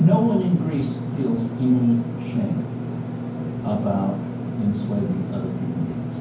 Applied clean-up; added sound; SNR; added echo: none; Engine / Mechanisms; 5 dB; reverberation time 0.9 s.